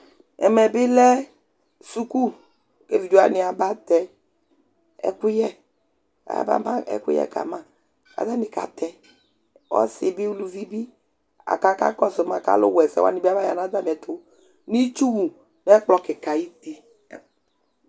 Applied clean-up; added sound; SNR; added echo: none; none; none; none.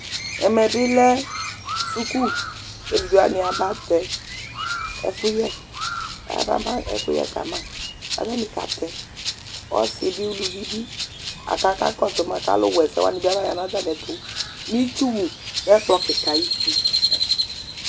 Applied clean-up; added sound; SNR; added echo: none; Crow + Rattle (instrument); 5 dB; none.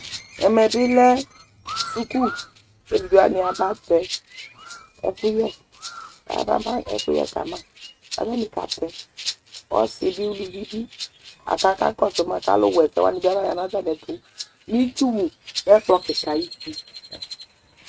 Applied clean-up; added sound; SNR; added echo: neural mask model RNNoise.